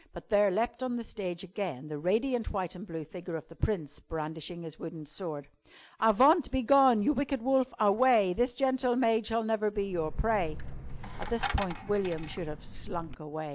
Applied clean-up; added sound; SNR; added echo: none; Coin (dropping); 8 dB; none.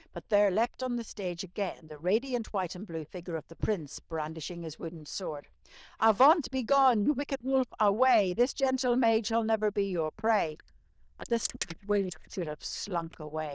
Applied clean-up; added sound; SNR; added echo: neural diffusion model UNIVERSE++.